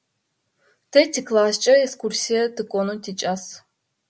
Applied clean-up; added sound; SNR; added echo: none; none; none; none.